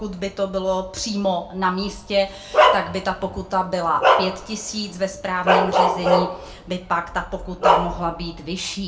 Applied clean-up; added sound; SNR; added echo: none; Bark; -2 dB; reverberation time 0.3 s.